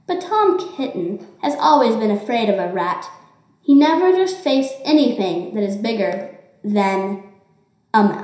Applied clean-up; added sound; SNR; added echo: none; none; none; reverberation time 0.7 s.